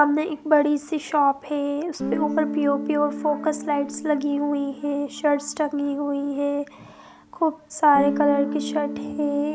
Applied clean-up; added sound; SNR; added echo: none; Guitar; 9 dB; none.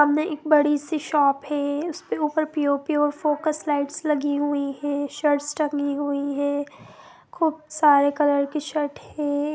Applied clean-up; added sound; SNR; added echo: none; none; none; none.